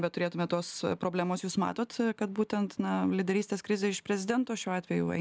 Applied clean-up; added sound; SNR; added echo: none; none; none; none.